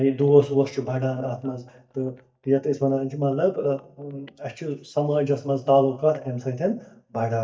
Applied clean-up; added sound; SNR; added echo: neural mask model DeepFilterNet 3.